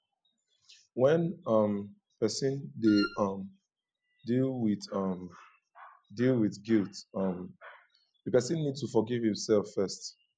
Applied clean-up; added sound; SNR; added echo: none; Wind instrument, woodwind instrument; 9 dB; none.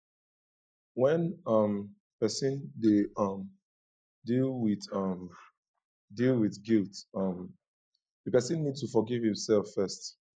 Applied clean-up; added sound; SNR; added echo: neural mask model DeepFilterNet 3.